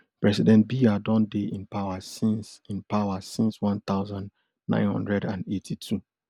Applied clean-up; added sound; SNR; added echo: none; none; none; none.